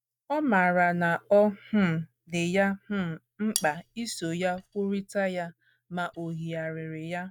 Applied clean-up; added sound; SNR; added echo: neural mask model DeepFilterNet 3.